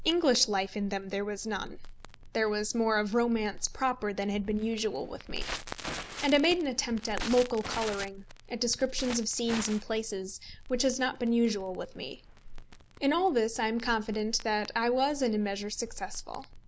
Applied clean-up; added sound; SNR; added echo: none; Crackle; 12 dB; none.